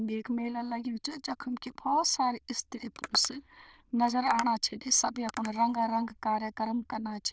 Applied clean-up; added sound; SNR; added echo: neural diffusion model UNIVERSE++.